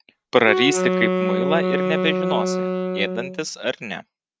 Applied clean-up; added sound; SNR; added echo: neural mask model RNNoise.